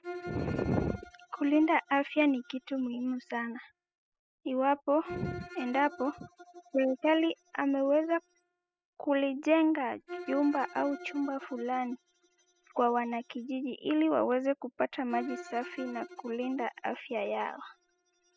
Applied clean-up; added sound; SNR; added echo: classical method spectral subtraction.